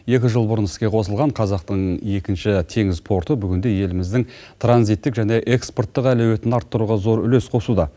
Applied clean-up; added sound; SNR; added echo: none; none; none; none.